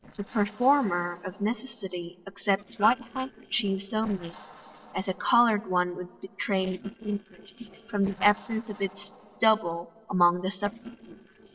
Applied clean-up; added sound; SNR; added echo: neural separator model SepFormer DNS4.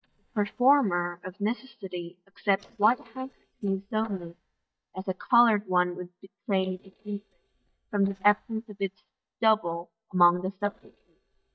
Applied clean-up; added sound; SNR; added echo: neural mask model DeepFilterNet 3.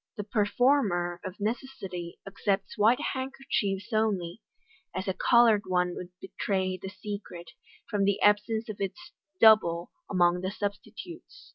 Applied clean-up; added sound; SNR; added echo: none; none; none; none.